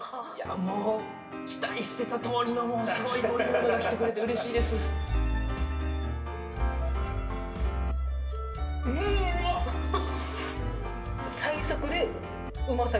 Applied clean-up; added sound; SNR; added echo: none; Piano; 10 dB; reverberation time 1.2 s.